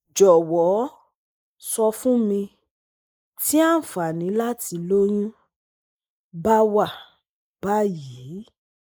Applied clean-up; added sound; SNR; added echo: neural mask model Resemble Enhance denoiser.